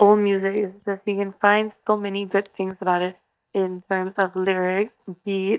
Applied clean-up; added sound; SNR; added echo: neural mask model DeepFilterNet 3.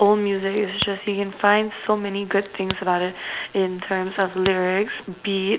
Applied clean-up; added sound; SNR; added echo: none; Crack; 17 dB; none.